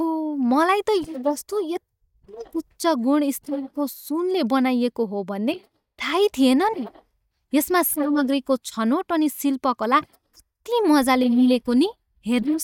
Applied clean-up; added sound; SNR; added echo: neural mask model DeepFilterNet 3.